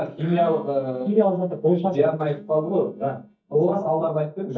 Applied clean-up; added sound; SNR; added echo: neural mask model DeepFilterNet 3.